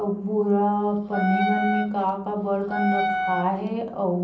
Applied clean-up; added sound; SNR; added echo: none; Wind instrument, woodwind instrument; 3 dB; reverberation time 0.6 s.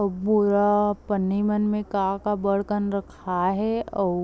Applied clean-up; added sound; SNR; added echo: none; none; none; none.